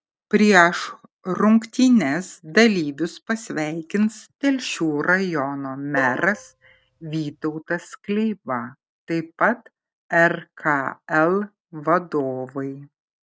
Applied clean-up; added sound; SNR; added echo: neural mask model RNNoise.